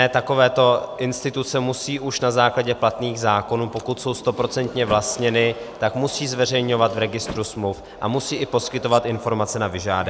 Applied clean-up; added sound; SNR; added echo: none; Sliding door; 19 dB; none.